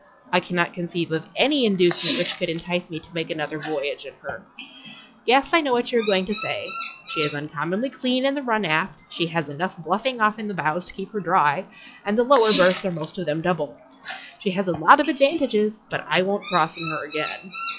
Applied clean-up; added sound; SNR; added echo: classical method log-MMSE.